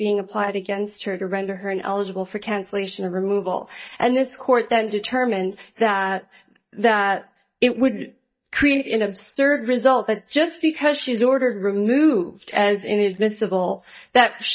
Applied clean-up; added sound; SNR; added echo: neural mask model DeepFilterNet 3.